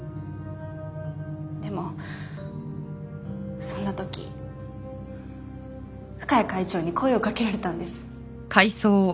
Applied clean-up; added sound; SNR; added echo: none; none; none; none.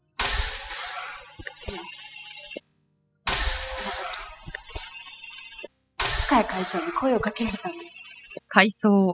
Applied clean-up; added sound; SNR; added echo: classical method spectral subtraction.